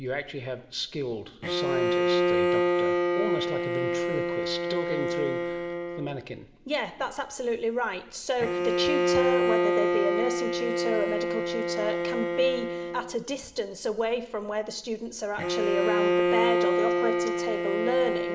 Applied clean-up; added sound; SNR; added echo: none; Bowed string instrument; -4 dB; reverberation time 0.9 s.